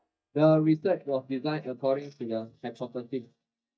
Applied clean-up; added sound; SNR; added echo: neural mask model DeepFilterNet 3.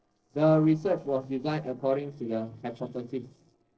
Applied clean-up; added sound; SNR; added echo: neural separator model SepFormer DNS4.